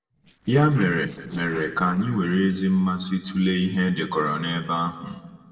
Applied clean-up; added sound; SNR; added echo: neural separator model SepFormer DNS4.